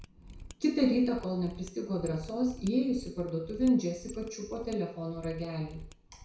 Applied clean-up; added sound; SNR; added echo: none; Mechanisms; 17 dB; reverberation time 0.6 s.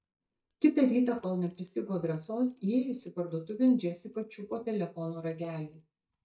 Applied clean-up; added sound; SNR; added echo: neural mask model DeepFilterNet 3.